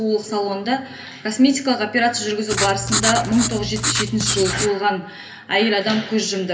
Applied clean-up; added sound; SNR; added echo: none; Writing; 2 dB; reverberation time 0.3 s.